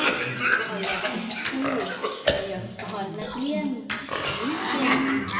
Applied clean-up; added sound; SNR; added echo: none; Cough; -4 dB; reverberation time 0.8 s.